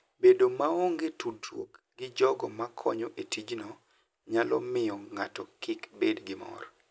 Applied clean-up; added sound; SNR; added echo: none; none; none; none.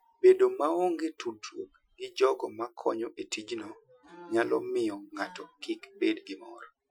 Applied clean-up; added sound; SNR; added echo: classical method Wiener filter.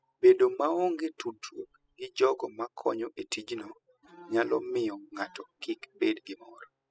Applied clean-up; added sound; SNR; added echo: classical method spectral subtraction.